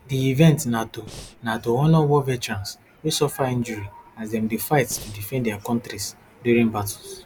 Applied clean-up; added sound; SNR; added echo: none; Breathing; 17 dB; none.